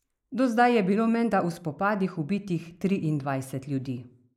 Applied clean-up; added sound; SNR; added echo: neural mask model Resemble Enhance denoiser.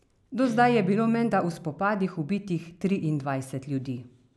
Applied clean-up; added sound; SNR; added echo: none; Guitar; 15 dB; none.